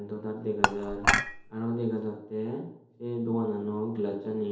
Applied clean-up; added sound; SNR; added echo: none; Dishes, pots, and pans / Chink, clink; -5 dB; reverberation time 2.2 s.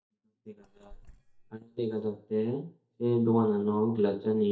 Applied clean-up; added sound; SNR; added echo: neural mask model DeepFilterNet 3.